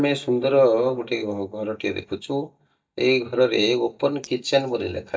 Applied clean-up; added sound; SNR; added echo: neural mask model DeepFilterNet 3.